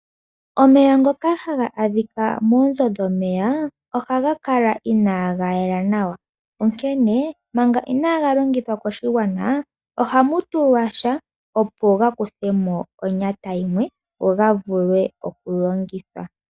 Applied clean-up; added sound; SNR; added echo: neural mask model DeepFilterNet 3.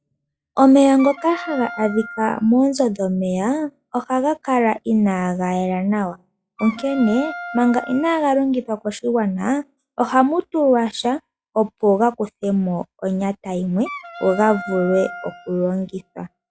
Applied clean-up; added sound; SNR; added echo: classical method log-MMSE.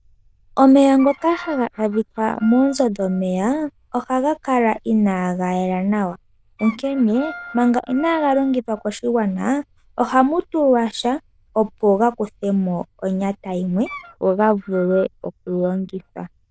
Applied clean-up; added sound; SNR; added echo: neural diffusion model UNIVERSE++.